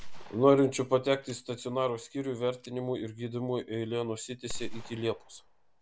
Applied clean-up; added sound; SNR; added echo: none; Gunshot, gunfire; 13 dB; none.